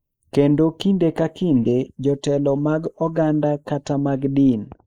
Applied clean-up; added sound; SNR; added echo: neural mask model Resemble Enhance denoiser.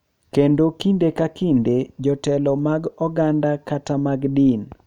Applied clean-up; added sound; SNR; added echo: none; none; none; none.